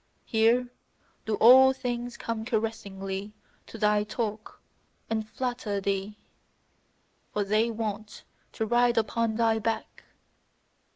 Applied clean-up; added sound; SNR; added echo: neural mask model Resemble Enhance denoiser.